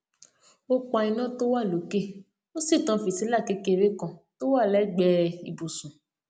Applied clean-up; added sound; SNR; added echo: none; none; none; none.